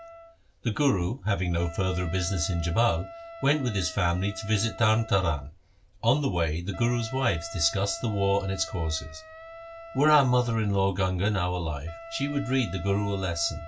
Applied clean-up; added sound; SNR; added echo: none; Wind instrument, woodwind instrument; 17 dB; none.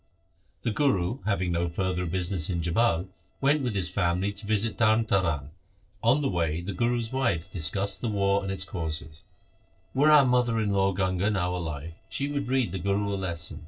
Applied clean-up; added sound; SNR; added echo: neural separator model SepFormer DNS4.